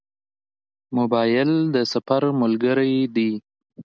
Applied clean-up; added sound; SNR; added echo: none; none; none; none.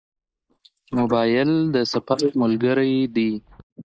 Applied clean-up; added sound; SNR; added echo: neural mask model Resemble Enhance denoiser.